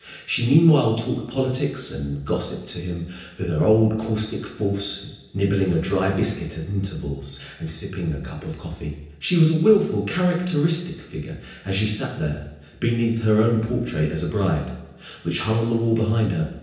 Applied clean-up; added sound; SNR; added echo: none; none; none; reverberation time 0.9 s.